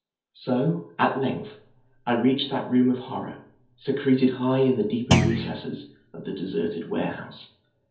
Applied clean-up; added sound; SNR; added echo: none; Thump, thud; -4 dB; reverberation time 0.5 s.